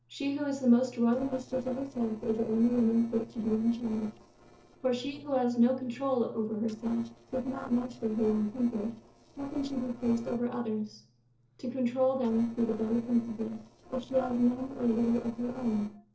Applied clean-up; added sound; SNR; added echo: neural separator model SepFormer DNS4.